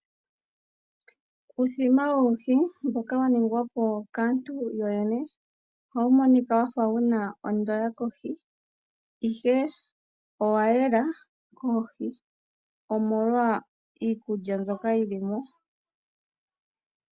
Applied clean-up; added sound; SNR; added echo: none; none; none; none.